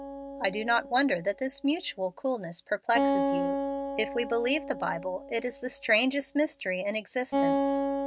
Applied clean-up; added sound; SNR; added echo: none; Acoustic guitar; 3 dB; none.